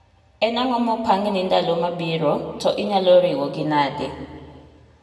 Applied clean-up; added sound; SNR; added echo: none; none; none; reverberation time 1.5 s.